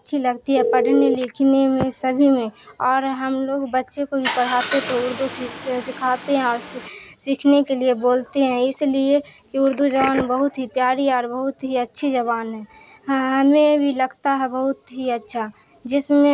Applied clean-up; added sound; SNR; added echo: none; Car + Telephone; 11 dB; none.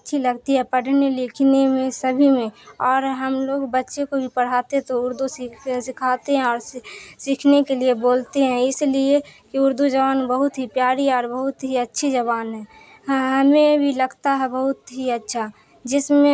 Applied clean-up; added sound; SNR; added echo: none; none; none; none.